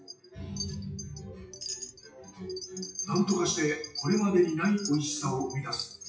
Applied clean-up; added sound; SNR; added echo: classical method WPE with log-MMSE.